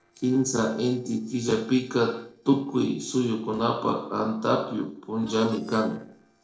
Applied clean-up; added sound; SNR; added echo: neural separator model SepFormer DNS4.